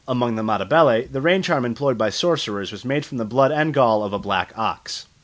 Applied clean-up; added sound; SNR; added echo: none; none; none; none.